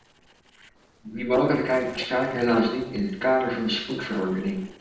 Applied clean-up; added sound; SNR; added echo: neural separator model SepFormer DNS4.